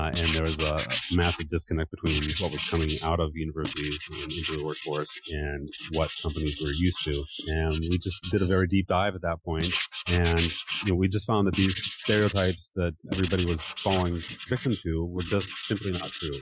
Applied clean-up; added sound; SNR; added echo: classical method Wiener filter.